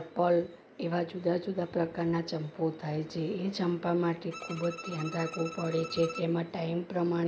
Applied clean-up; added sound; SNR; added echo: none; Bowed string instrument; 13 dB; none.